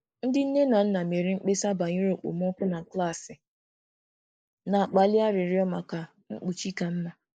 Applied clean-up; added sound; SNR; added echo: neural mask model Resemble Enhance denoiser.